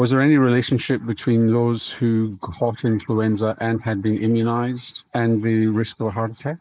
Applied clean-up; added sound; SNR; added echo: neural mask model Resemble Enhance denoiser.